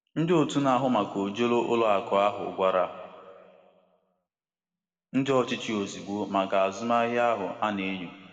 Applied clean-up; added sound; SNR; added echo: none; none; none; reverberation time 1.9 s.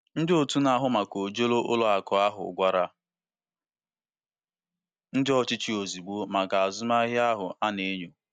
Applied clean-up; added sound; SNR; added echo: none; none; none; none.